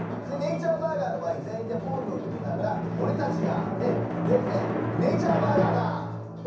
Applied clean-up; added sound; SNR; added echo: none; Drum; -1 dB; reverberation time 0.6 s.